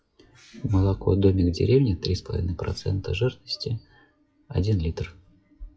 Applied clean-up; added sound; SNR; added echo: classical method WPE with log-MMSE.